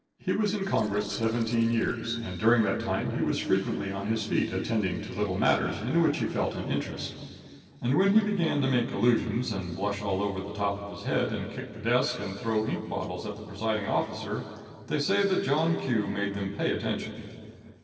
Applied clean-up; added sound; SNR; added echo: neural separator model SepFormer DNS4.